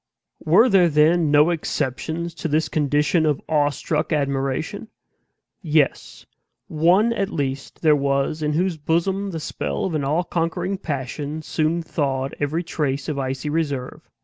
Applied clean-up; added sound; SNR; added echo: none; none; none; none.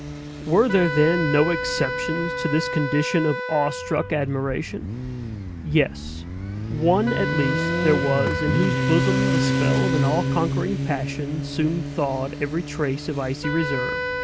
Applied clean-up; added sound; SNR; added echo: none; Motorcycle + Wind instrument, woodwind instrument; 2 dB; none.